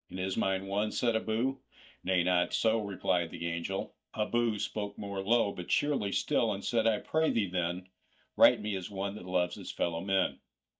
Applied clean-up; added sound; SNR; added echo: neural mask model DeepFilterNet 3.